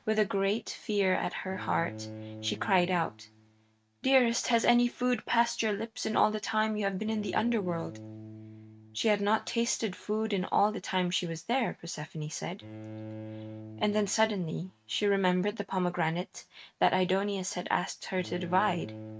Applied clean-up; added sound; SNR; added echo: neural mask model RNNoise.